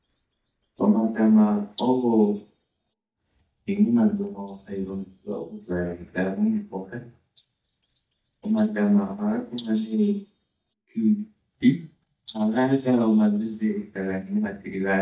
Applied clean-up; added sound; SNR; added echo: neural mask model DeepFilterNet 3.